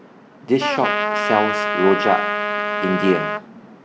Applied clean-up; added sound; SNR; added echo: none; Trumpet; 1 dB; none.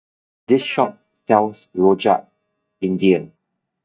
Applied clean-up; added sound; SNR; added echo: neural mask model DeepFilterNet 3.